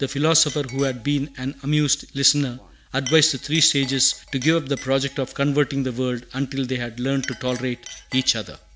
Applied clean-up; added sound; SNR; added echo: none; Chink, clink; 19 dB; none.